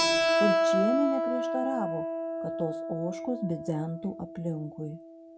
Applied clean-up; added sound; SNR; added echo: none; Keyboard (musical); -4 dB; none.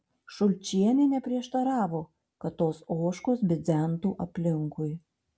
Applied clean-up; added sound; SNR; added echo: none; none; none; none.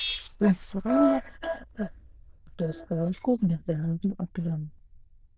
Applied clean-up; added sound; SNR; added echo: neural diffusion model UNIVERSE++.